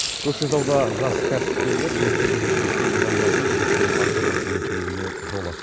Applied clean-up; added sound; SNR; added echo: none; Growling; -4 dB; none.